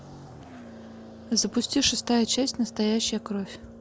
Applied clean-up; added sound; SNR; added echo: none; Car passing by; 17 dB; none.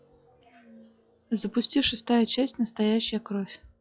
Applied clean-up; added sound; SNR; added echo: classical method log-MMSE.